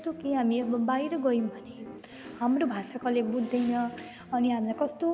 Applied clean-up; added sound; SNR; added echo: none; Piano; 18 dB; none.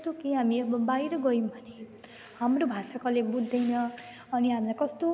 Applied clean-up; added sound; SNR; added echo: none; none; none; none.